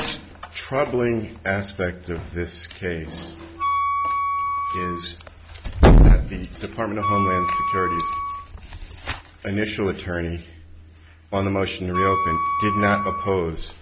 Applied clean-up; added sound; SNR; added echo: none; Wind instrument, woodwind instrument; 3 dB; none.